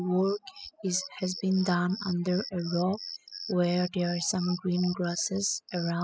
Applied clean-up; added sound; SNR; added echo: classical method spectral subtraction.